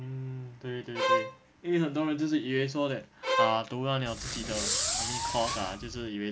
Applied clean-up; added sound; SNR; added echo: none; Fireworks + Bowed string instrument; -1 dB; none.